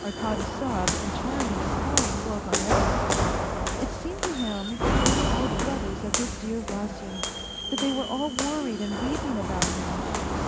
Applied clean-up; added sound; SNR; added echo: none; Walk, footsteps; -4 dB; none.